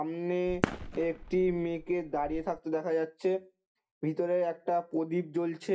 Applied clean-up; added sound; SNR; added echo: none; Fireworks; 7 dB; reverberation time 0.2 s.